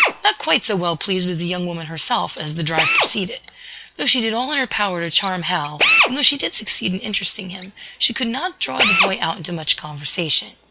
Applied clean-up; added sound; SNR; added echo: none; Drill + Bird; 2 dB; none.